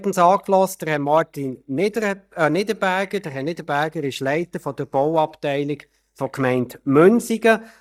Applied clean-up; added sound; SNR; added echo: neural mask model DeepFilterNet 3.